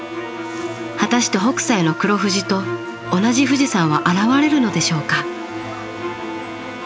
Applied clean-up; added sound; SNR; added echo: none; Brass instrument; 19 dB; none.